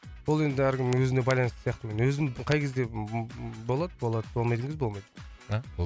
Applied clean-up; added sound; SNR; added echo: none; none; none; none.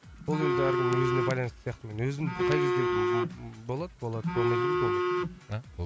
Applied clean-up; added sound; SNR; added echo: none; Telephone; -3 dB; none.